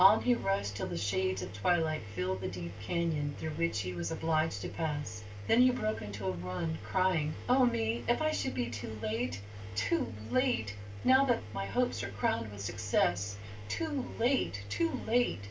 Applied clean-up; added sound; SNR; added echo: none; Engine; 11 dB; reverberation time 0.2 s.